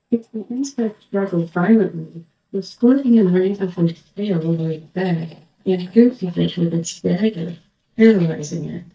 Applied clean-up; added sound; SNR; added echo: neural mask model DeepFilterNet 3.